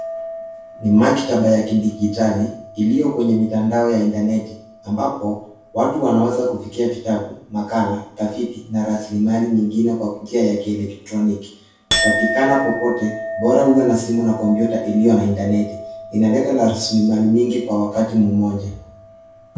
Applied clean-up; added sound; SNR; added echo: none; Chink, clink; 12 dB; reverberation time 0.6 s.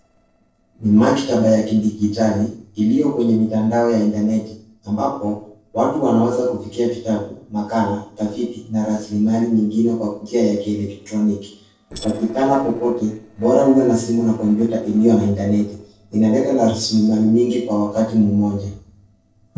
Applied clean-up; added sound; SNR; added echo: neural separator model SepFormer DNS4.